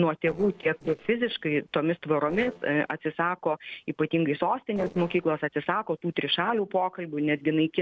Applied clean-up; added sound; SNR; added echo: neural separator model SepFormer DNS4.